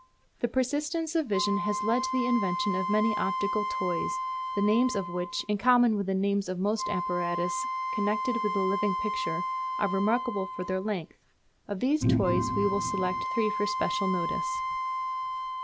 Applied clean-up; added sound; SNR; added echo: none; Organ + Wind instrument, woodwind instrument; 3 dB; none.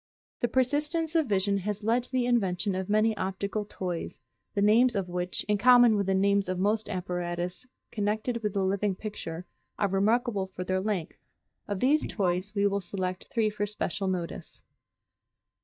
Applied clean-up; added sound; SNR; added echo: neural mask model DeepFilterNet 3.